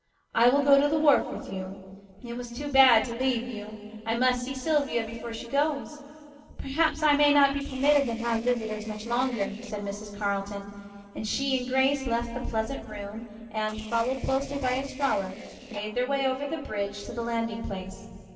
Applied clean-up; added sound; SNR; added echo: neural separator model SepFormer DNS4.